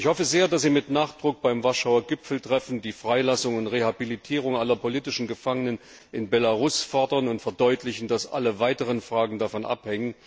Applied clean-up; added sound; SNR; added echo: none; none; none; none.